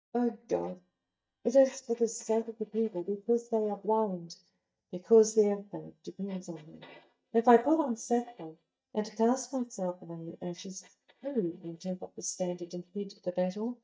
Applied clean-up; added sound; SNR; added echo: neural mask model DeepFilterNet 3.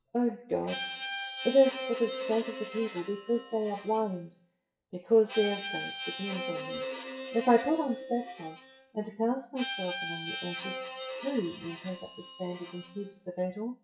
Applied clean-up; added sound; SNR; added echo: classical method WPE with log-MMSE.